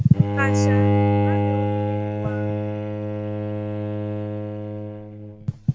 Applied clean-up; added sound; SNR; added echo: none; Bowed string instrument; -5 dB; none.